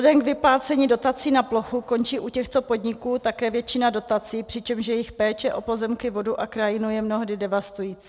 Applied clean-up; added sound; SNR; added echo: none; none; none; none.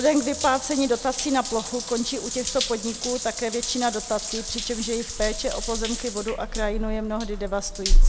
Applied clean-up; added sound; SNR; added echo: none; Drip / Trickle, dribble / Bathtub (filling or washing) / Water tap, faucet; -1 dB; none.